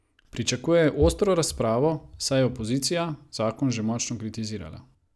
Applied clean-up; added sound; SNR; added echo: none; none; none; none.